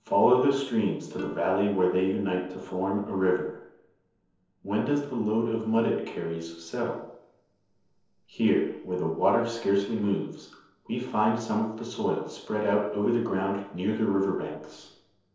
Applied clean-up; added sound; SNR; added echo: neural separator model SepFormer DNS4.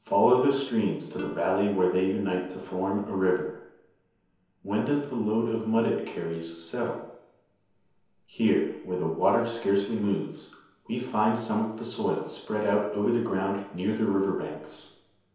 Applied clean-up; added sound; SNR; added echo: none; Plucked string instrument; 20 dB; reverberation time 0.9 s.